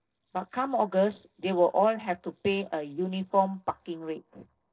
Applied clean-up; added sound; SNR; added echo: neural separator model SepFormer DNS4.